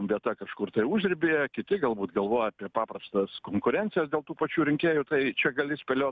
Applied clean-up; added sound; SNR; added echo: none; none; none; none.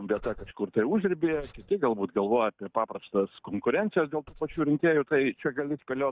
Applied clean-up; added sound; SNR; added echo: neural mask model DeepFilterNet 3.